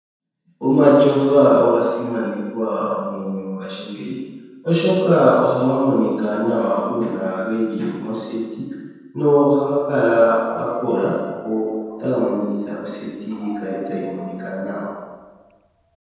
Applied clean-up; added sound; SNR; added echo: none; Dog; 20 dB; reverberation time 1.2 s.